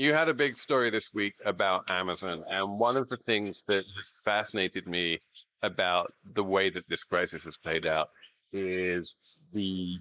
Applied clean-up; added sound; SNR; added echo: neural mask model Resemble Enhance denoiser.